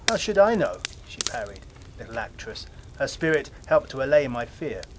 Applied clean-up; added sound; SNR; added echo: none; Crackle; 12 dB; none.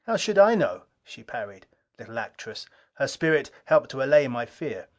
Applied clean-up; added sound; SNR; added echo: none; none; none; none.